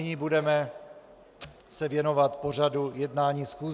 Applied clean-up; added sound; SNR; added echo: none; none; none; none.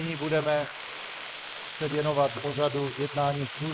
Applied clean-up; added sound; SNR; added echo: neural mask model Resemble Enhance denoiser.